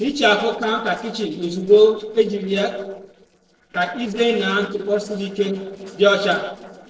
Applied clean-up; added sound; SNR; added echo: neural separator model SepFormer DNS4.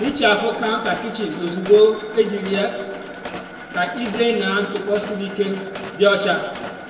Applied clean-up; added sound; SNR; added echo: none; Mechanisms; 12 dB; reverberation time 1.2 s.